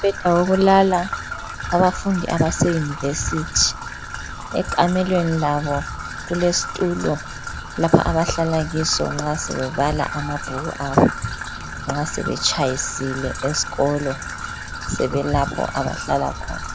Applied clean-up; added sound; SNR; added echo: none; Trickle, dribble / Traffic noise, roadway noise; 8 dB; none.